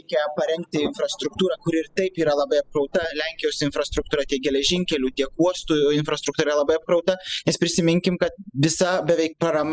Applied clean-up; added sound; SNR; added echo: classical method spectral subtraction.